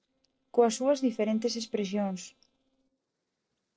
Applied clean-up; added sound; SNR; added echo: neural separator model SepFormer DNS4.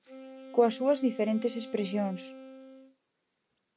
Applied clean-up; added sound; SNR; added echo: none; Wind instrument, woodwind instrument; 16 dB; none.